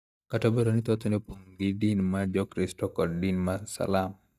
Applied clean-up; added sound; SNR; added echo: neural mask model DeepFilterNet 3.